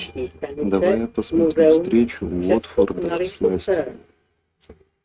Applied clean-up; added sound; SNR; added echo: neural mask model RNNoise.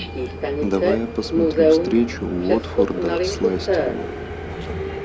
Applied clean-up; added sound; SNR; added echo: none; Subway, metro, underground; -3 dB; none.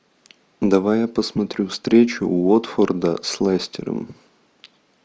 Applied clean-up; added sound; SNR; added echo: none; none; none; none.